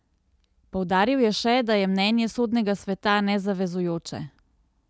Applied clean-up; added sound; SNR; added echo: none; none; none; none.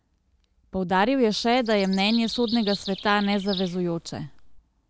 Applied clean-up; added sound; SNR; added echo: none; Bird vocalization, bird call, bird song; 13 dB; none.